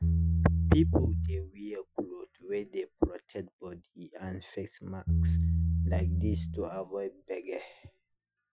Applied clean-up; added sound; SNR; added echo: classical method Wiener filter.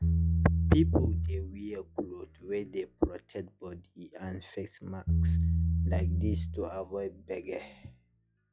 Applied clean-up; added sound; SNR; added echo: classical method log-MMSE.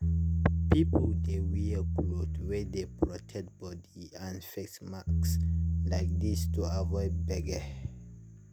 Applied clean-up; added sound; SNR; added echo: none; Bass guitar; -4 dB; none.